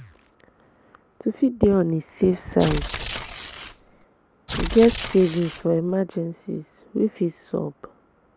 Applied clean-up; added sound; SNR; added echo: none; Tearing; 8 dB; none.